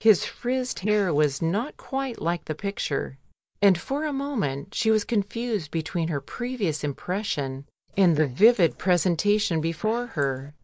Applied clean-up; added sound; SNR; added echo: neural mask model Resemble Enhance denoiser.